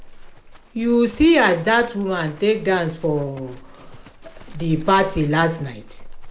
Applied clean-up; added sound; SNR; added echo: none; Livestock, farm animals, working animals; 17 dB; none.